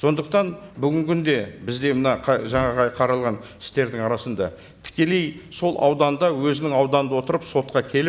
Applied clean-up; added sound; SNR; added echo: none; none; none; none.